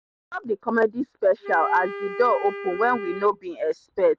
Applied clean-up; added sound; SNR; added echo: none; Wind instrument, woodwind instrument; 12 dB; none.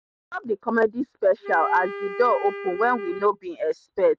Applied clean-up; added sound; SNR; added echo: neural mask model RNNoise.